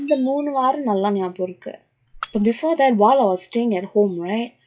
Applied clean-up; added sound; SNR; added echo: classical method log-MMSE.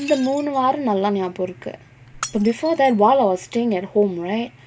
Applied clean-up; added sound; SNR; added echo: none; Shatter; 20 dB; none.